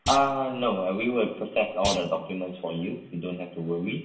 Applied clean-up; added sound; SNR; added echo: none; Thump, thud; 12 dB; reverberation time 1.1 s.